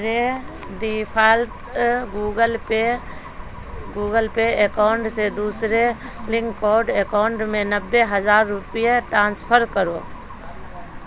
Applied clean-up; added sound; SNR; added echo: none; none; none; none.